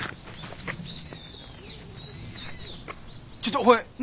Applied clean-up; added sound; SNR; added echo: none; none; none; none.